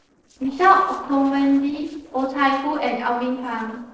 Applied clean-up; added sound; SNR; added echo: neural separator model SepFormer DNS4.